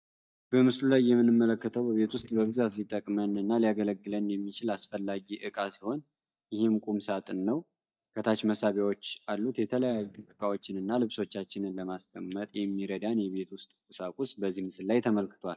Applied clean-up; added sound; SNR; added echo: neural mask model DeepFilterNet 3.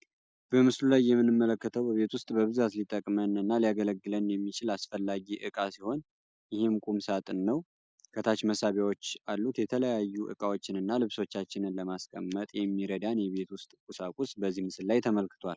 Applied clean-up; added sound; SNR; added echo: none; none; none; none.